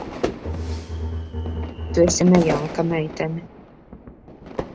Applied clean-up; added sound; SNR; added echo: none; Fire / Fireworks + Bowed string instrument; 5 dB; none.